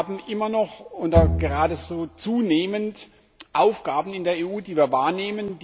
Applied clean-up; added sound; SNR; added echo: none; Bowed string instrument; 2 dB; none.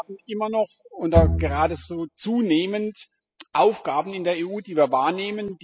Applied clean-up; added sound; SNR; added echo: classical method spectral subtraction.